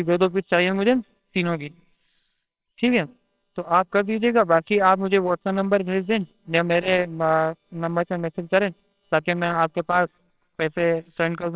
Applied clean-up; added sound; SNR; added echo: neural separator model SepFormer WHAMR!.